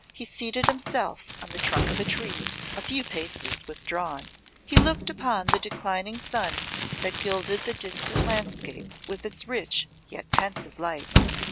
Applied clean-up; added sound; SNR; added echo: none; Slam + Crumpling, crinkling; -2 dB; none.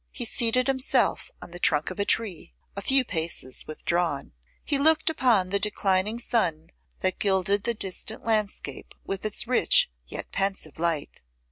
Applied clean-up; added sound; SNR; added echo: none; none; none; none.